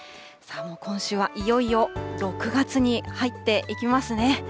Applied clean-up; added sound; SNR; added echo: none; none; none; none.